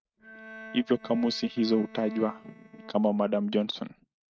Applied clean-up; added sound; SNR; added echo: neural mask model RNNoise.